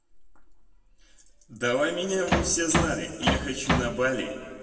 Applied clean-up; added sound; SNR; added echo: none; Bass drum; -2 dB; reverberation time 2.4 s.